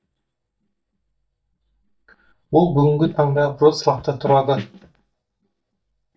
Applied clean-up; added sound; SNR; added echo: neural mask model DeepFilterNet 3.